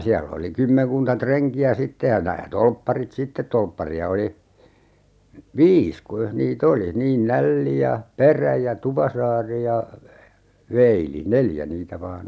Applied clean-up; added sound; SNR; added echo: none; none; none; none.